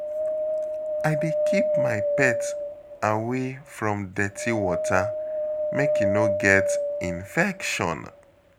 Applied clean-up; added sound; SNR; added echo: none; Wind; -1 dB; none.